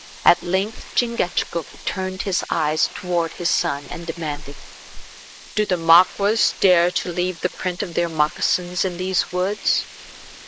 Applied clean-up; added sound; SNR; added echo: neural mask model Resemble Enhance denoiser.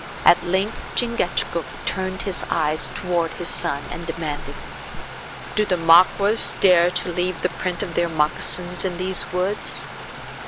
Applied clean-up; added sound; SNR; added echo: none; Stream; 12 dB; none.